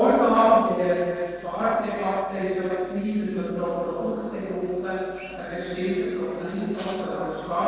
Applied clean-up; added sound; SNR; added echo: neural separator model SepFormer DNS4.